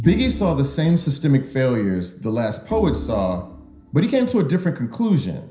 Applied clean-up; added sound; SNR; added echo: none; Organ; 13 dB; reverberation time 0.5 s.